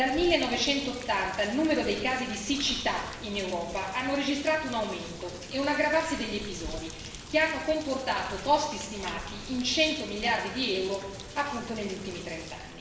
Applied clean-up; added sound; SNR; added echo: none; Rain; 12 dB; reverberation time 0.9 s.